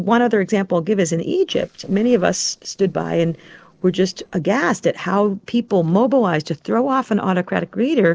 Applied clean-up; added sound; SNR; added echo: neural separator model SepFormer DNS4.